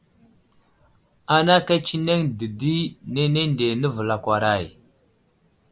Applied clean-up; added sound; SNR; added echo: none; none; none; none.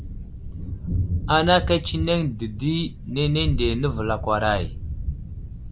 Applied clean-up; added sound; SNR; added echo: none; Thunder; 4 dB; none.